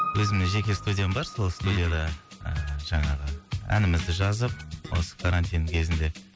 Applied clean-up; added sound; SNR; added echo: none; Piano; 14 dB; none.